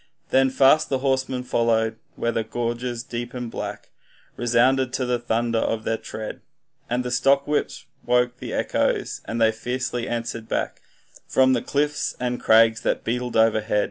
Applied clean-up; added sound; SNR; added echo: none; none; none; none.